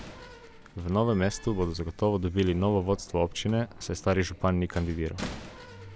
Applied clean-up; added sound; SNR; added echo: none; Slam; 15 dB; none.